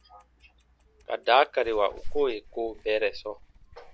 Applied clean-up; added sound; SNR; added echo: none; Clock; 10 dB; none.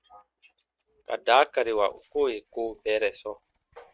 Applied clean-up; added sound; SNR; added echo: neural mask model RNNoise.